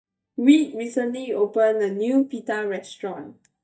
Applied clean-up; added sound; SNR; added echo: neural mask model DeepFilterNet 3.